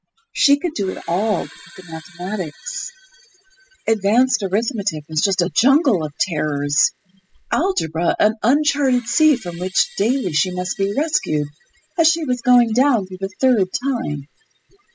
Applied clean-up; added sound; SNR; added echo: classical method spectral subtraction.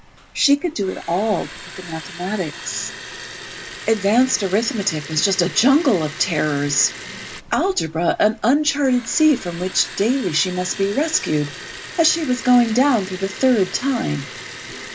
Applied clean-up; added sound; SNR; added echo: none; Liquid; 14 dB; none.